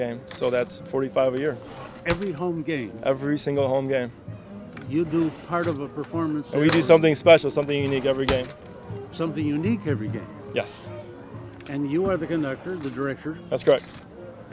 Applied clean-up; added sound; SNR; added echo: none; Cutlery, silverware / Drawer open or close; 16 dB; none.